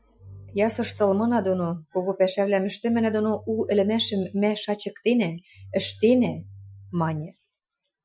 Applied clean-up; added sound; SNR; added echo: classical method Wiener filter.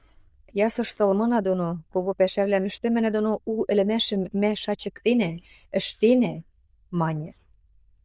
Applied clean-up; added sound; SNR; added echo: neural diffusion model UNIVERSE++.